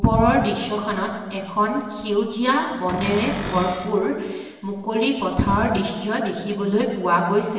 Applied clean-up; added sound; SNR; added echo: none; Cupboard open or close; 9 dB; reverberation time 1.2 s.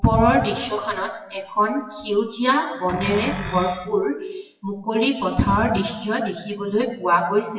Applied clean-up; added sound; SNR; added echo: classical method WPE with log-MMSE.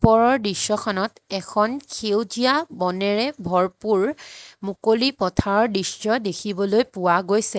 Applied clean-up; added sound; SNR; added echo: none; none; none; none.